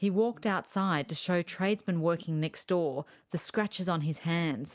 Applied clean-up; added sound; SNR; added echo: none; none; none; none.